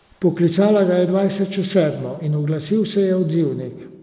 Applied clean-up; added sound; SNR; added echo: none; none; none; none.